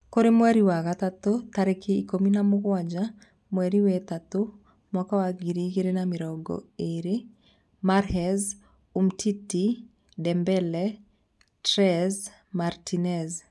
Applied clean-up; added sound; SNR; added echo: none; none; none; none.